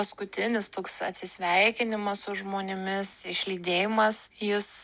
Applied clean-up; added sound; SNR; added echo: none; none; none; none.